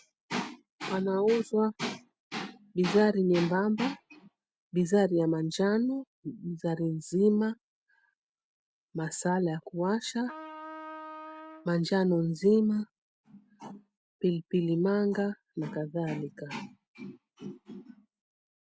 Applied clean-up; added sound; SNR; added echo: none; Trumpet; 15 dB; none.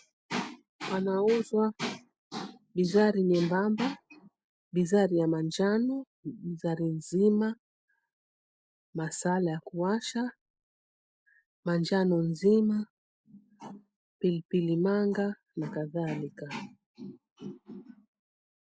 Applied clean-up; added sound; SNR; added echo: neural mask model Resemble Enhance denoiser.